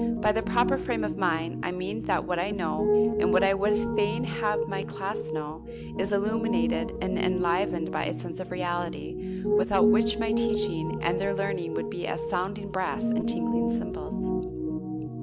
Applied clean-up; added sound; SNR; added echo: none; Piano; -2 dB; none.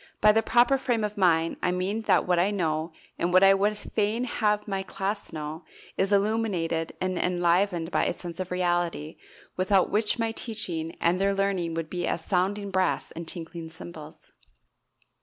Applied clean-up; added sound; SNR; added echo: none; none; none; none.